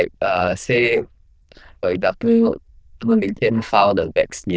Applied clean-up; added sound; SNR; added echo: neural diffusion model UNIVERSE++.